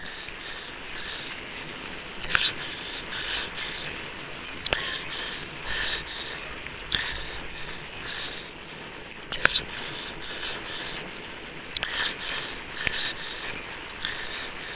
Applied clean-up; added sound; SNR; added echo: neural separator model SepFormer WHAMR!.